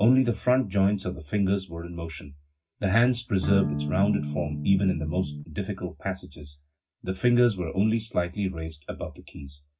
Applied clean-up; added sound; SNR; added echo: none; Electric guitar / Strum; 4 dB; reverberation time 0.4 s.